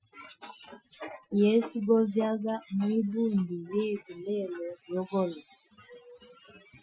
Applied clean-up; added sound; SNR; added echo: classical method Wiener filter.